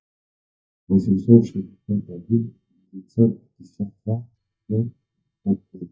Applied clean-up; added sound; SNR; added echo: neural mask model DeepFilterNet 3.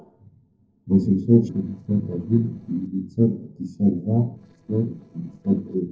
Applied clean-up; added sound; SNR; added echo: neural separator model SepFormer DNS4.